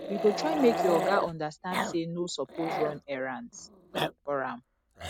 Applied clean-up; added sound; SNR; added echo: none; Growling; 4 dB; none.